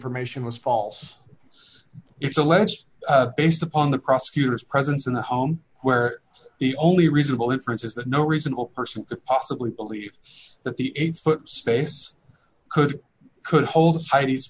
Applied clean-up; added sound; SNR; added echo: none; none; none; none.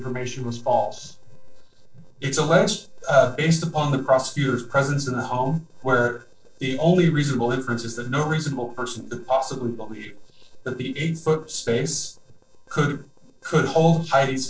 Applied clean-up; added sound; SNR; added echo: neural separator model SepFormer DNS4.